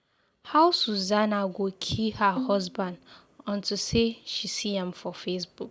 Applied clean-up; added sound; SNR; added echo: none; Bowed string instrument; 11 dB; none.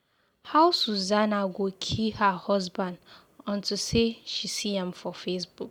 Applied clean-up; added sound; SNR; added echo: none; none; none; none.